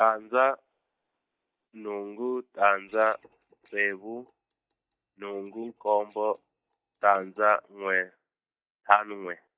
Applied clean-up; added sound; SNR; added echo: neural mask model DeepFilterNet 3.